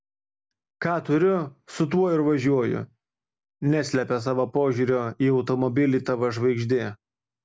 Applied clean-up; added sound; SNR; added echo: none; none; none; none.